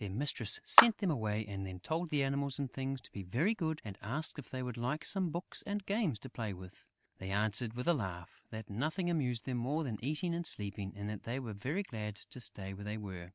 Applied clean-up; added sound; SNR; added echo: none; Clapping; -5 dB; none.